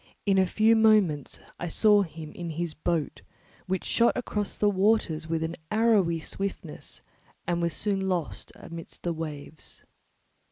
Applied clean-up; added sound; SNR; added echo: none; none; none; none.